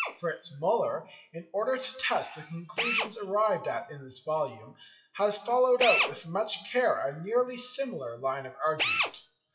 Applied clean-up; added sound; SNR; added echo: classical method WPE with log-MMSE.